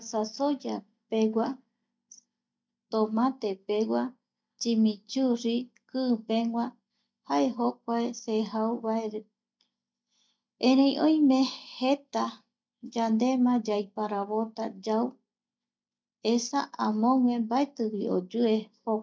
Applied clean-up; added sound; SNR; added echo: none; none; none; none.